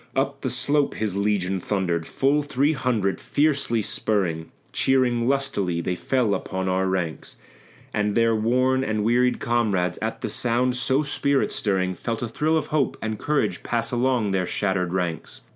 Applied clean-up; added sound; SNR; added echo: none; none; none; none.